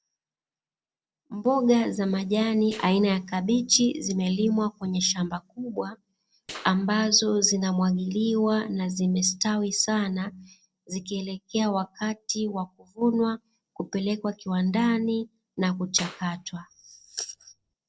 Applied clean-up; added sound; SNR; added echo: neural separator model SepFormer DNS4.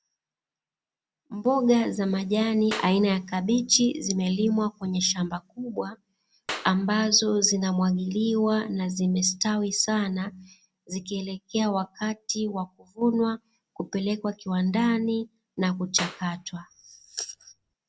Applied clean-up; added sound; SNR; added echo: none; Clapping; 15 dB; none.